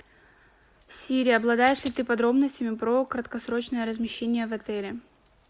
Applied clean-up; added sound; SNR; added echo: none; Coin (dropping); 19 dB; none.